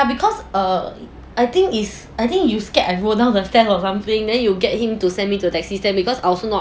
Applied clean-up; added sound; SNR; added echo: none; none; none; none.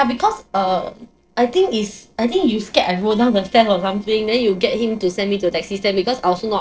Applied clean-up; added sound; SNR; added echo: neural separator model SepFormer DNS4.